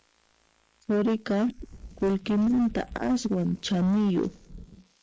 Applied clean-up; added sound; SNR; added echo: neural mask model Resemble Enhance denoiser.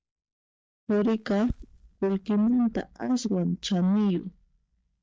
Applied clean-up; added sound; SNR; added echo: neural mask model DeepFilterNet 3.